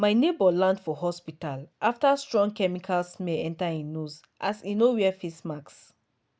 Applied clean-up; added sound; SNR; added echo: none; none; none; none.